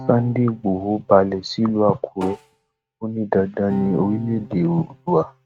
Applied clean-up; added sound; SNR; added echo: neural mask model RNNoise.